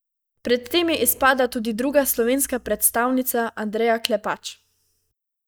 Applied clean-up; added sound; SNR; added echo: neural mask model DeepFilterNet 3.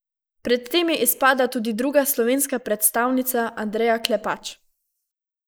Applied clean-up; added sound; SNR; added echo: neural mask model Resemble Enhance denoiser.